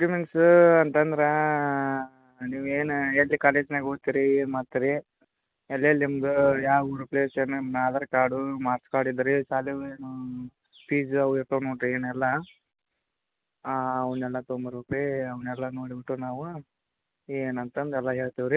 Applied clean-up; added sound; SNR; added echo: none; none; none; none.